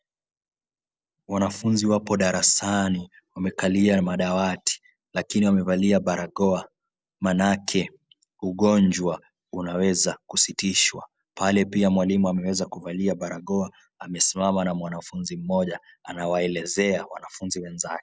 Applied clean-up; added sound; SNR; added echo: none; none; none; none.